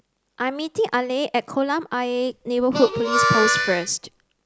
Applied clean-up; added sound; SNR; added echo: none; Harmonica; 0 dB; none.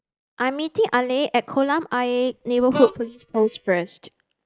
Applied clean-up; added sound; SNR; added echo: neural mask model DeepFilterNet 3.